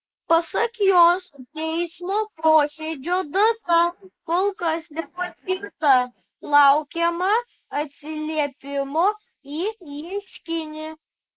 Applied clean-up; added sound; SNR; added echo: neural mask model Resemble Enhance denoiser.